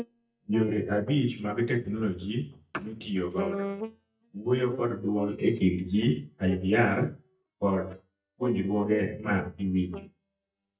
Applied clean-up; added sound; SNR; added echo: neural mask model DeepFilterNet 3.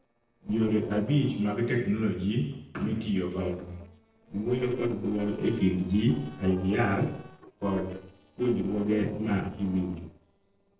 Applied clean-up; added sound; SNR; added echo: neural separator model SepFormer DNS4.